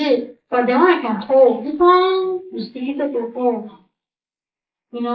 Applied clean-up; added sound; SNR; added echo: neural mask model Resemble Enhance denoiser.